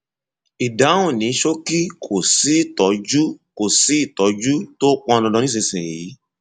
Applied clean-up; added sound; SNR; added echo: none; none; none; none.